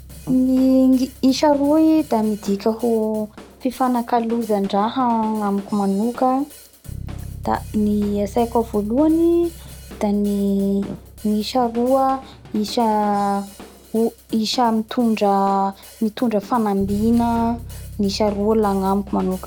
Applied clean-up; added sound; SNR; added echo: none; Bass guitar + Drum / Drum kit; 18 dB; none.